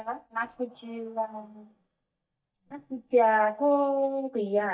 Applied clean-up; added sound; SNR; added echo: neural mask model DeepFilterNet 3.